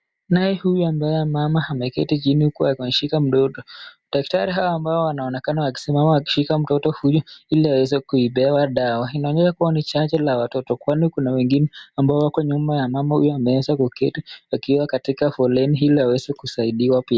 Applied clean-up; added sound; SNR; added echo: none; none; none; none.